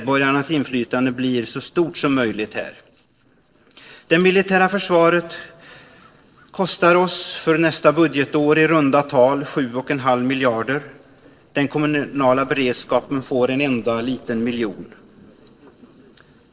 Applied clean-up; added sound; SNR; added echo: neural separator model SepFormer DNS4.